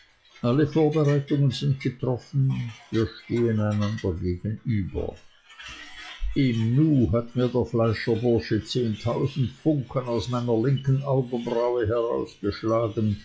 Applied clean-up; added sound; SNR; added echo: classical method log-MMSE.